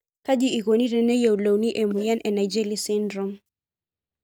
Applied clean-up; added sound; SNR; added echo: neural mask model DeepFilterNet 3.